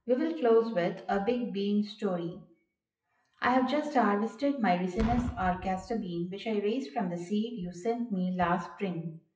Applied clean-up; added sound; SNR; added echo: classical method WPE with log-MMSE.